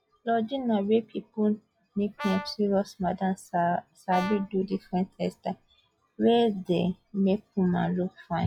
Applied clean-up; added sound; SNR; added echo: classical method log-MMSE.